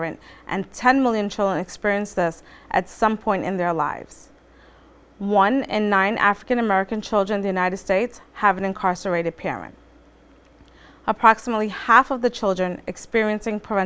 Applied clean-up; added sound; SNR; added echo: none; none; none; none.